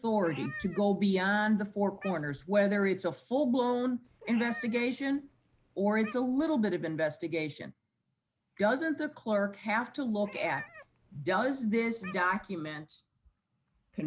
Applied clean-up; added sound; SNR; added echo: none; Meow; 18 dB; none.